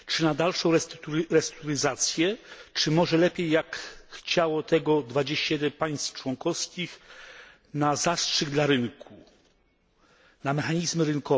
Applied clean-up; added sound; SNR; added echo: none; none; none; none.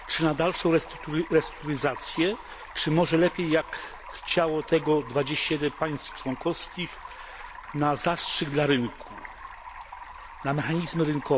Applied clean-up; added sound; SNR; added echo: none; Stream; 15 dB; none.